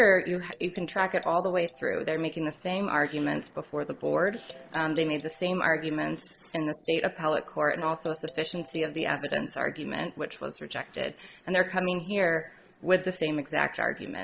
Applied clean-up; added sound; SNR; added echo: neural separator model SepFormer DNS4.